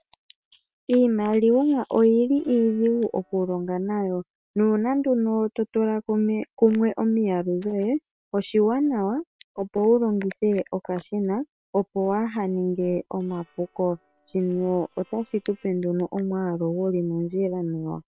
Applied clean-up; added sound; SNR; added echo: neural separator model SepFormer WHAM!.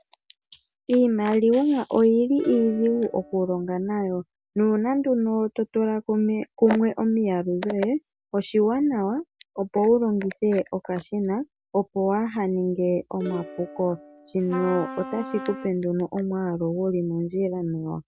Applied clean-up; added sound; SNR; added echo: none; Trumpet + Plucked string instrument; 13 dB; none.